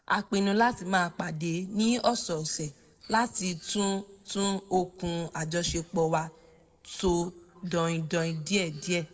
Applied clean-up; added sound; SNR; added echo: neural separator model SepFormer DNS4.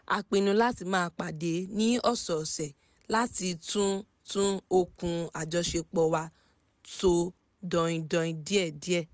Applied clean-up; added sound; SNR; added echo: none; none; none; none.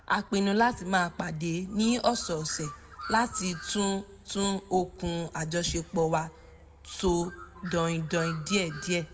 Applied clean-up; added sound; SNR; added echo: none; Bird; 17 dB; reverberation time 0.3 s.